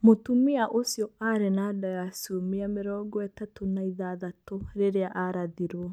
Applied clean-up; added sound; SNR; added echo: none; none; none; none.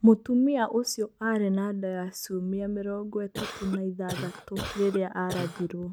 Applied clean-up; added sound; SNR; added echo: none; Cough; 10 dB; none.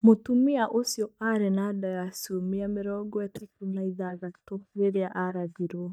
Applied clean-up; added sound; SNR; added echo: neural mask model DeepFilterNet 3.